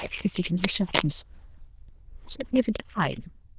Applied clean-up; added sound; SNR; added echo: neural diffusion model UNIVERSE++.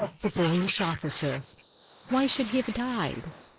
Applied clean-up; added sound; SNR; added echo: neural mask model Resemble Enhance denoiser.